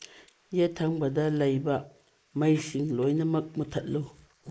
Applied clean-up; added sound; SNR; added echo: neural mask model Resemble Enhance denoiser.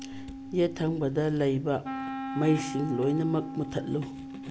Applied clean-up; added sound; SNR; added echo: none; Wind instrument, woodwind instrument; 9 dB; none.